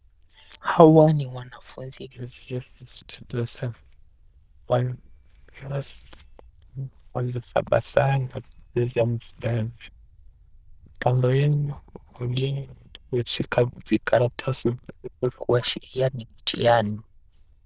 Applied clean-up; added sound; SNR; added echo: neural diffusion model UNIVERSE++.